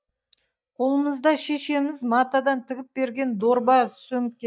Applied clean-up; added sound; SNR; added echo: neural mask model DeepFilterNet 3.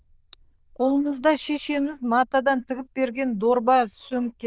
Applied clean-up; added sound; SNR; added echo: neural diffusion model UNIVERSE++.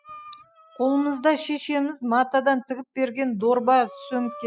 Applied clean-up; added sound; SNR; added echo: classical method spectral subtraction.